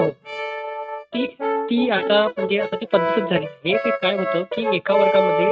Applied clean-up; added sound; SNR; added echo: neural mask model RNNoise.